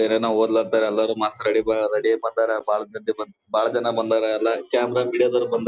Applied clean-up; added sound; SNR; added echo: neural separator model SepFormer DNS4.